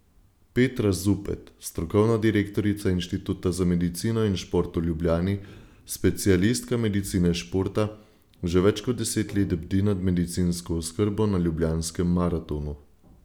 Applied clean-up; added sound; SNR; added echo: none; none; none; none.